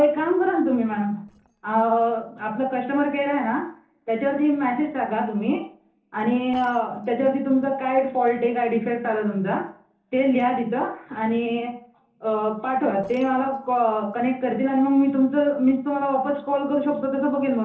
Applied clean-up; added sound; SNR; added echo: neural separator model SepFormer DNS4.